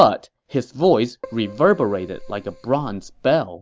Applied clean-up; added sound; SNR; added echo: none; Keyboard (musical); 19 dB; none.